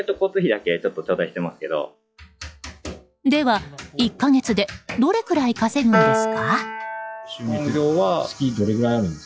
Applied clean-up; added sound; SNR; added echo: classical method log-MMSE.